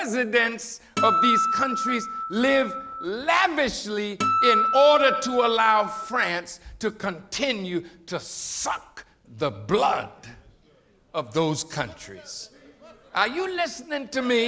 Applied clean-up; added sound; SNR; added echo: none; Acoustic guitar; 0 dB; none.